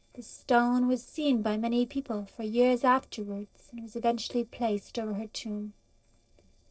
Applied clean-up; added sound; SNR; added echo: neural separator model SepFormer DNS4.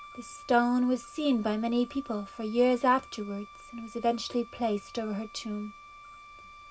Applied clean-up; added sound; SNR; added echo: none; Wind instrument, woodwind instrument; 19 dB; reverberation time 0.4 s.